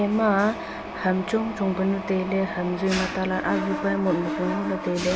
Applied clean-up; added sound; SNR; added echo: none; Mechanisms; 7 dB; none.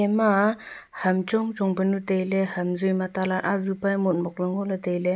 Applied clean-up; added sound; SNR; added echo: none; none; none; none.